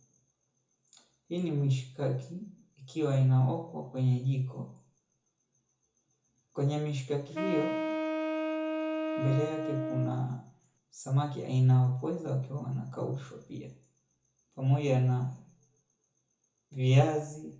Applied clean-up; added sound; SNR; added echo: none; Wind instrument, woodwind instrument; 2 dB; reverberation time 0.6 s.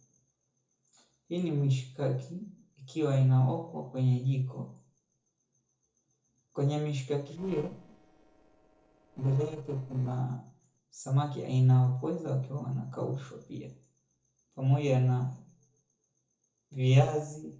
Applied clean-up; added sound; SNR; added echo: neural separator model SepFormer DNS4.